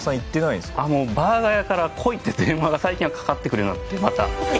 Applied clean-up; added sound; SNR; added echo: none; none; none; none.